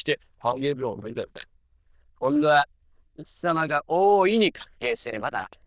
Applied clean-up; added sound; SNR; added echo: neural diffusion model UNIVERSE++.